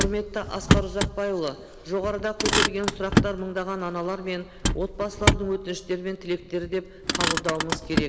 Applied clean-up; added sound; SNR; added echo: none; Motor vehicle (road); -2 dB; none.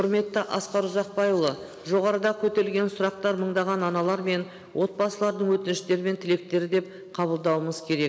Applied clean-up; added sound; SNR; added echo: none; none; none; none.